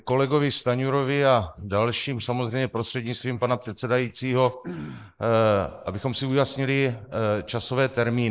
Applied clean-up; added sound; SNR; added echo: neural mask model Resemble Enhance denoiser.